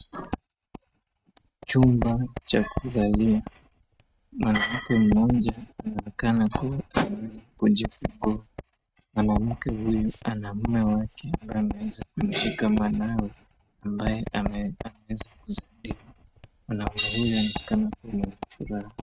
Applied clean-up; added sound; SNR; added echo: neural mask model RNNoise.